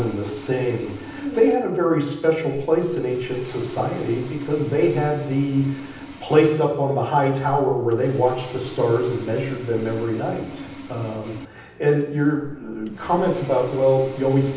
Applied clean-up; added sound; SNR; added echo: none; Sawing; 16 dB; reverberation time 0.9 s.